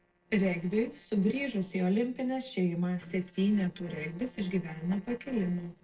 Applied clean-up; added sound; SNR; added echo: neural separator model SepFormer DNS4.